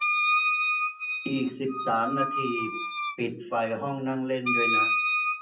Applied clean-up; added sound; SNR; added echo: classical method WPE with log-MMSE.